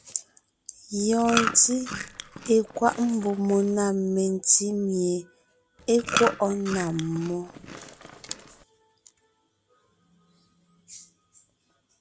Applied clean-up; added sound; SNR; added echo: none; Chewing, mastication; 7 dB; none.